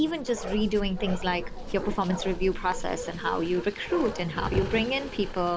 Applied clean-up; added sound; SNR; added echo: none; Bark; 6 dB; none.